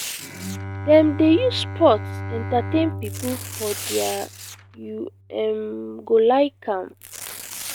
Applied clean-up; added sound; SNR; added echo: none; Bowed string instrument + Tearing; 10 dB; none.